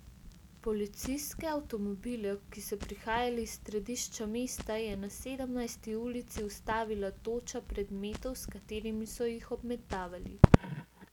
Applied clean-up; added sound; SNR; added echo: none; Crackle; -1 dB; none.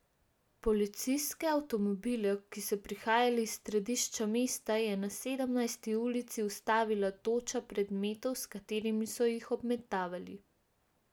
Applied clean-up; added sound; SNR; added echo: none; none; none; none.